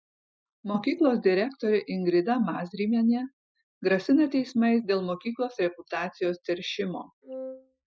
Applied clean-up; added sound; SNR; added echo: classical method Wiener filter.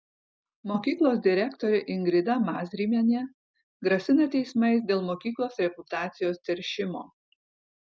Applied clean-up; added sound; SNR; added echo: none; none; none; none.